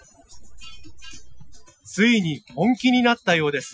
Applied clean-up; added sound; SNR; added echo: classical method Wiener filter.